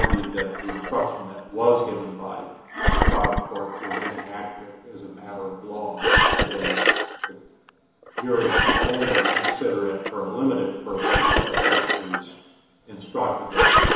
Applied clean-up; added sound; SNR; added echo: none; Engine; -4 dB; reverberation time 1.0 s.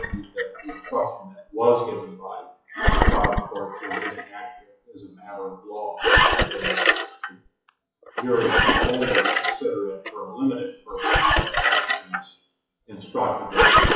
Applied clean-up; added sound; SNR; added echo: classical method WPE with log-MMSE.